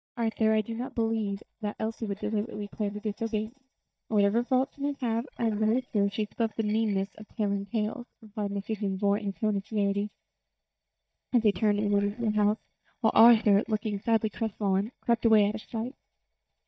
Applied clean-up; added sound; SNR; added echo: neural mask model DeepFilterNet 3.